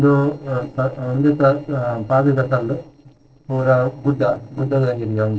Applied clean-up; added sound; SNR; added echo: neural separator model SepFormer DNS4.